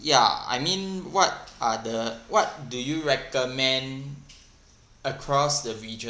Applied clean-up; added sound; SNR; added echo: none; none; none; none.